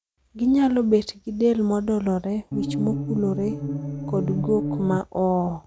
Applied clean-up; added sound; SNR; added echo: none; Musical instrument; 4 dB; none.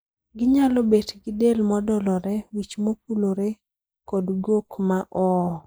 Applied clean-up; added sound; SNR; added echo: neural mask model Resemble Enhance denoiser.